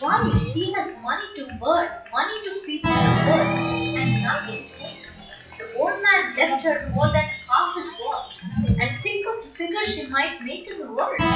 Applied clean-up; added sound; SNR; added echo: classical method WPE with log-MMSE.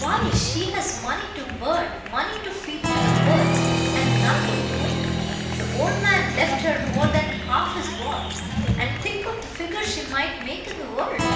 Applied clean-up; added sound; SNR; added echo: none; Applause; -2 dB; reverberation time 0.9 s.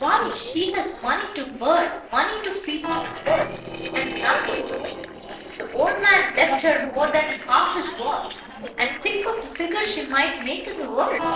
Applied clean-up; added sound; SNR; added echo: neural separator model SepFormer DNS4.